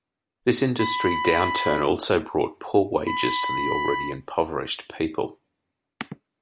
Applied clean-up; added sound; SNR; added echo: none; Wind instrument, woodwind instrument; 4 dB; none.